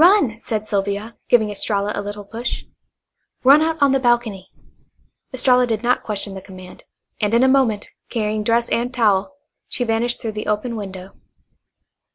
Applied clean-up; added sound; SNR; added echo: none; none; none; none.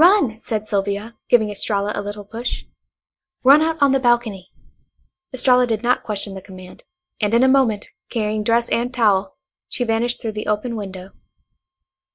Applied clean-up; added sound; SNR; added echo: neural mask model DeepFilterNet 3.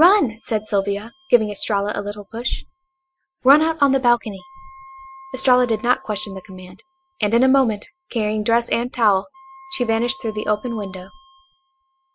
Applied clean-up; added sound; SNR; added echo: classical method spectral subtraction.